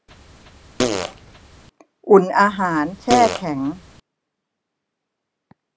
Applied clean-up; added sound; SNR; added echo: none; Fart; 6 dB; none.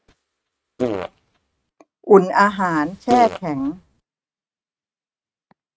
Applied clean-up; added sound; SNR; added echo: neural mask model RNNoise.